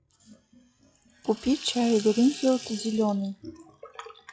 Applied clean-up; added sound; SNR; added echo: classical method log-MMSE.